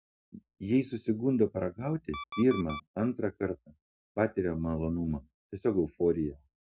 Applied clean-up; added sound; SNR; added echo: none; Alarm; 12 dB; none.